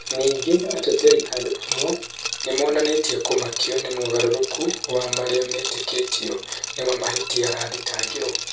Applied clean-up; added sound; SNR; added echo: none; Liquid; 6 dB; reverberation time 0.3 s.